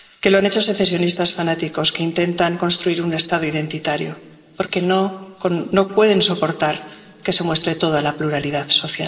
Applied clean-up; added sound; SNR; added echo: none; none; none; reverberation time 2.8 s.